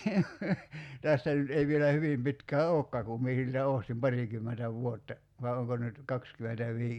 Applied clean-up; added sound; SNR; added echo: none; none; none; none.